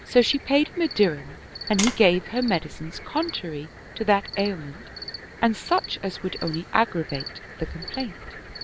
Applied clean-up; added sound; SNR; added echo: none; Tap + Cricket; 11 dB; none.